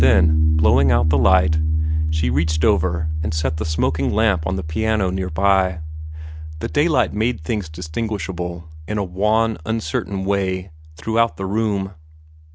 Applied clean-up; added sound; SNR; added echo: none; Piano; 0 dB; none.